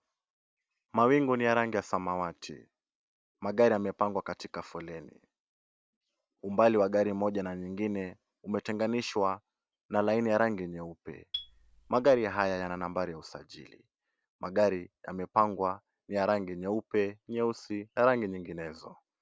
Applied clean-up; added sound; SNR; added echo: none; Marimba, xylophone; 16 dB; none.